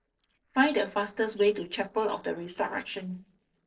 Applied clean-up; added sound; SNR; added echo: neural separator model SepFormer DNS4.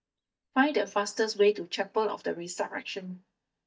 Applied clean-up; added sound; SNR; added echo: neural mask model DeepFilterNet 3.